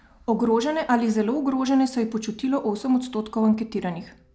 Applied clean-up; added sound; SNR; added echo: none; none; none; none.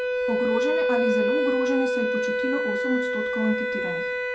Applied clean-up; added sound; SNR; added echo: none; Wind instrument, woodwind instrument; -5 dB; reverberation time 0.2 s.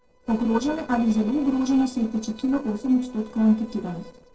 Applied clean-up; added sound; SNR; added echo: neural separator model SepFormer DNS4.